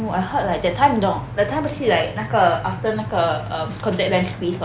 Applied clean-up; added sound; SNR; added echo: none; none; none; none.